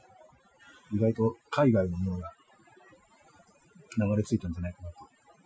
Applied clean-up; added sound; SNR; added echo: classical method Wiener filter.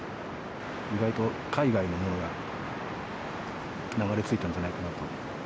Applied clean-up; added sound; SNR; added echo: none; Train; 16 dB; none.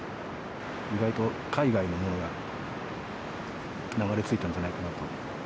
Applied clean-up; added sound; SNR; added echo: none; none; none; none.